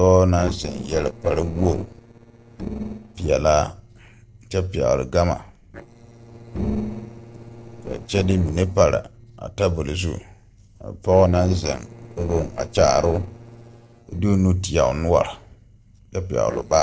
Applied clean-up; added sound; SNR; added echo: neural separator model SepFormer DNS4.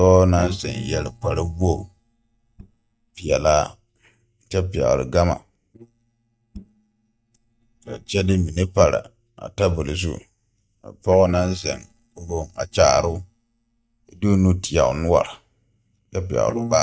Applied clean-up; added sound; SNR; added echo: neural mask model DeepFilterNet 3.